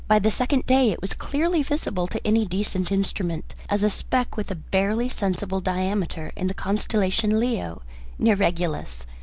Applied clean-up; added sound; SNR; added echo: none; none; none; none.